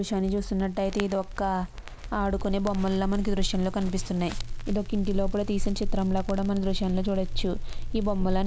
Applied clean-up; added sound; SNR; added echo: none; Crackle; 2 dB; none.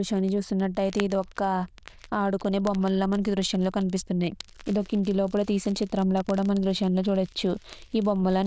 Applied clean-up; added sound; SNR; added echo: neural diffusion model UNIVERSE++.